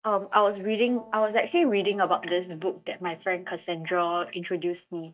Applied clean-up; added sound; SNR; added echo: neural mask model DeepFilterNet 3.